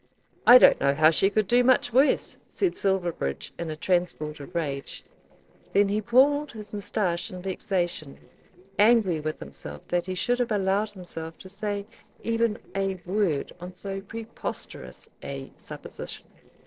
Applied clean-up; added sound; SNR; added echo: neural separator model SepFormer DNS4.